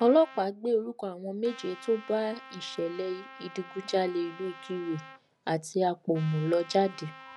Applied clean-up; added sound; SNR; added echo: none; Trumpet; 19 dB; none.